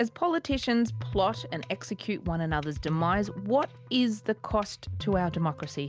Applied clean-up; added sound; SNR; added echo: none; none; none; none.